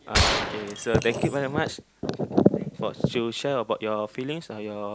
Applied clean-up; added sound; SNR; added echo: none; Gunshot, gunfire; 1 dB; none.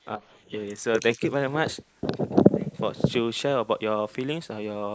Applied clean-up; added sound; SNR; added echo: neural mask model Resemble Enhance denoiser.